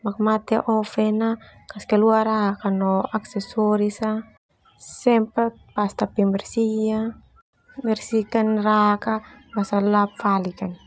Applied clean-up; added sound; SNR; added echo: none; none; none; none.